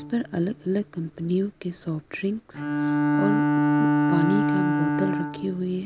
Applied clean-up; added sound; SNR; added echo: none; Bowed string instrument; -3 dB; none.